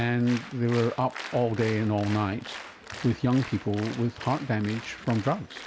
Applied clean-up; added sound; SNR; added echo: none; Applause; 14 dB; none.